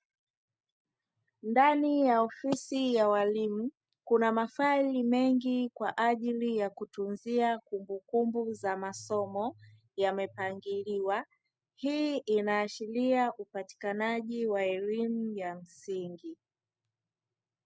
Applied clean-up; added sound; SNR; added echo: none; none; none; none.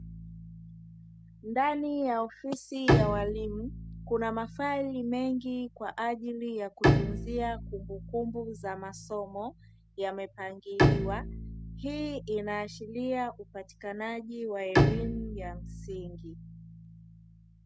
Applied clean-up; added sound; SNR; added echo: none; Bowed string instrument; -1 dB; none.